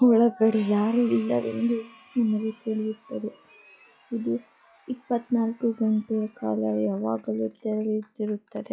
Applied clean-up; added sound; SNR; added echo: classical method log-MMSE.